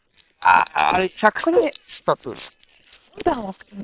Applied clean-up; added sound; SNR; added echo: neural separator model SepFormer WHAM!.